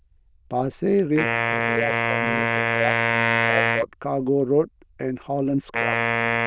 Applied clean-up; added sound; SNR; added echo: neural diffusion model UNIVERSE++.